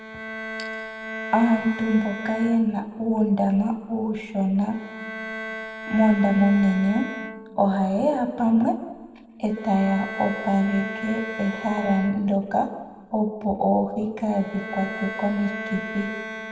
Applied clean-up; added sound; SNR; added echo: none; Bowed string instrument; 12 dB; reverberation time 1.5 s.